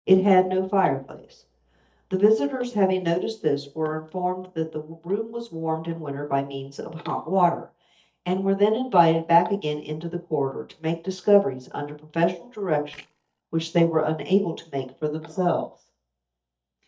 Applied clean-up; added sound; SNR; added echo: neural mask model DeepFilterNet 3.